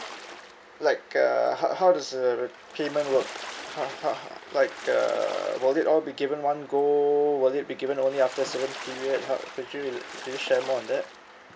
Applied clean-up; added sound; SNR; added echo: none; Water / Splash, splatter; 16 dB; none.